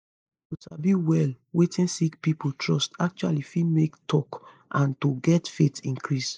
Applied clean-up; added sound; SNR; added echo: neural mask model Resemble Enhance denoiser.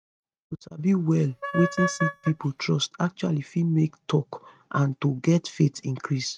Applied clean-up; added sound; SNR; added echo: neural mask model RNNoise.